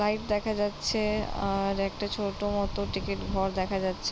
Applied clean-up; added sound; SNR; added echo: none; none; none; none.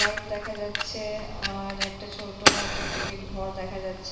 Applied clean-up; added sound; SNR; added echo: none; Fire; -3 dB; reverberation time 1.2 s.